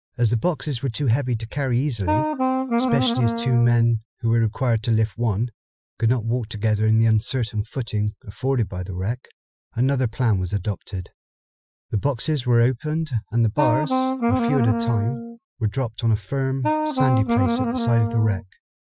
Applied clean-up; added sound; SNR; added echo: classical method Wiener filter.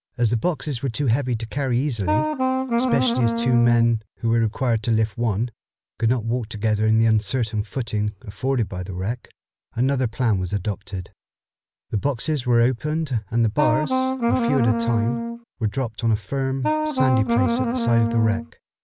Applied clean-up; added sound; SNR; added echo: none; Wind instrument, woodwind instrument; 0 dB; none.